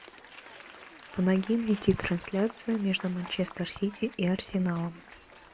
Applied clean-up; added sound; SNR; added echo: none; Applause / Crowd; 19 dB; none.